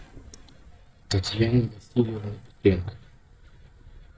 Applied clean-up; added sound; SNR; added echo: neural mask model DeepFilterNet 3.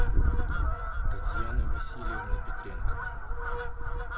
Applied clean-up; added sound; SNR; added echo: none; Fowl; 12 dB; reverberation time 1.4 s.